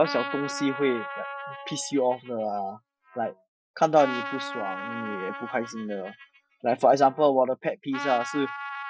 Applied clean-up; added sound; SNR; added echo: classical method Wiener filter.